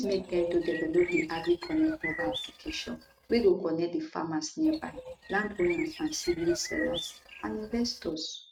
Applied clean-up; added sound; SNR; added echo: neural mask model RNNoise.